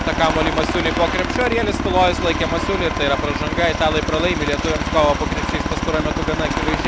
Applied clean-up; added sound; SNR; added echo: none; Aircraft; 1 dB; none.